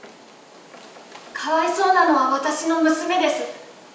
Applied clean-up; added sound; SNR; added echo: none; none; none; none.